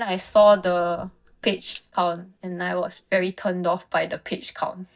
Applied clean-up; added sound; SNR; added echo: neural mask model DeepFilterNet 3.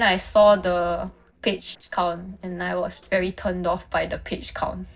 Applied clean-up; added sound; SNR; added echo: neural separator model SepFormer DNS4.